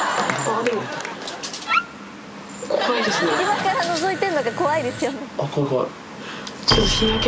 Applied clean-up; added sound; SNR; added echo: none; Fart; 12 dB; none.